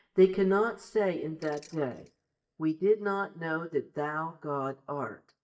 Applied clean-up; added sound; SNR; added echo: neural mask model DeepFilterNet 3.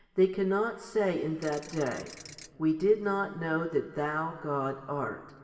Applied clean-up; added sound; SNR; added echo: none; Ratchet, pawl / Percussion; 18 dB; reverberation time 1.8 s.